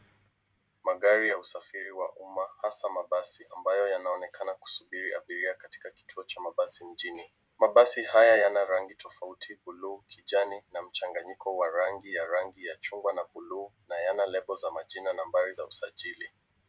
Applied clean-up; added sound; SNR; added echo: none; none; none; none.